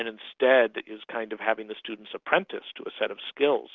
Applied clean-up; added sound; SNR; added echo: none; none; none; none.